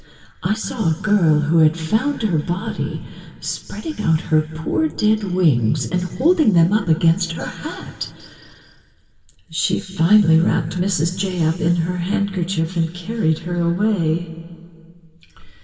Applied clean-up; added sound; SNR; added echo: none; none; none; reverberation time 2.4 s.